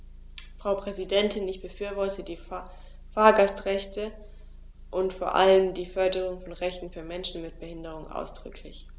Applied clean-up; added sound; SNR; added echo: none; Motor vehicle (road) / Engine; 16 dB; none.